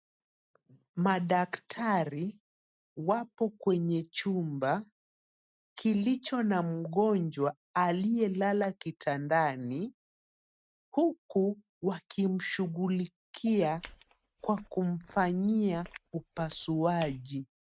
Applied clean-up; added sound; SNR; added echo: neural mask model RNNoise.